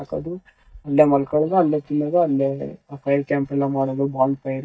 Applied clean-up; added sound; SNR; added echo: neural mask model DeepFilterNet 3.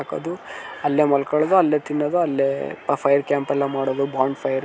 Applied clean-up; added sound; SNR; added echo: none; none; none; none.